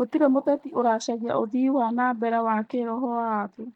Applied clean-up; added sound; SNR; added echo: neural mask model DeepFilterNet 3.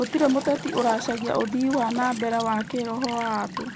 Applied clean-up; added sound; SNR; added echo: none; Walk, footsteps / Stream / Trickle, dribble / Chirp, tweet; 10 dB; none.